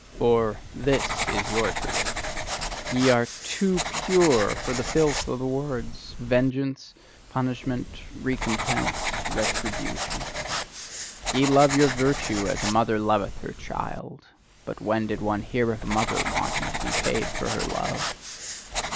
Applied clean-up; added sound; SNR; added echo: none; Writing; 5 dB; none.